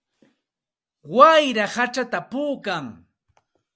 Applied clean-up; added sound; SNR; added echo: none; none; none; none.